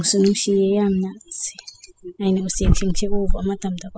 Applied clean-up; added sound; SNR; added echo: classical method spectral subtraction.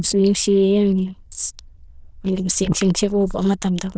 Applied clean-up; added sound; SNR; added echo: neural diffusion model UNIVERSE++.